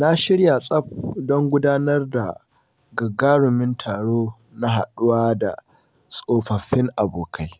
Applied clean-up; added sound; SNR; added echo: none; none; none; none.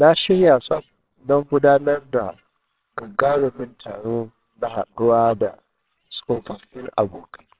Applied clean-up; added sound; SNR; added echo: neural separator model SepFormer WHAMR!.